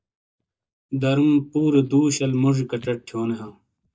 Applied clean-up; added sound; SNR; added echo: neural mask model DeepFilterNet 3.